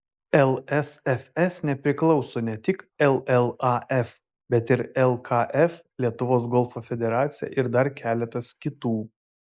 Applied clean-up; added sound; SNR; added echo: neural mask model Resemble Enhance denoiser.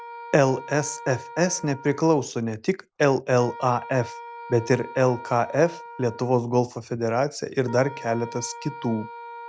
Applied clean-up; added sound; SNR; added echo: none; Wind instrument, woodwind instrument; 16 dB; none.